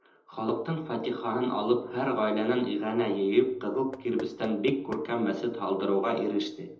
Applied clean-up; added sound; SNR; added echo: none; Knock / Wood; 18 dB; reverberation time 0.9 s.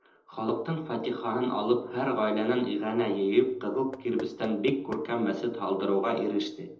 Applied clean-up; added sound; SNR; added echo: neural separator model SepFormer DNS4.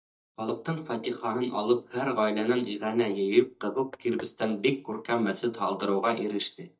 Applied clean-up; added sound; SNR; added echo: neural mask model DeepFilterNet 3.